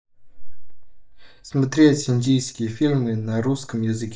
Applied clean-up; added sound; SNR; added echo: neural mask model DeepFilterNet 3.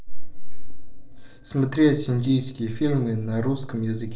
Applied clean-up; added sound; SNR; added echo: neural separator model SepFormer DNS4.